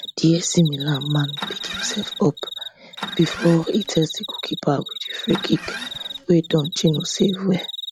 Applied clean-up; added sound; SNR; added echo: none; Engine starting + Cricket; 10 dB; none.